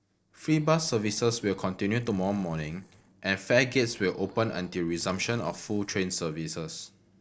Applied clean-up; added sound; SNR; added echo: neural separator model SepFormer DNS4.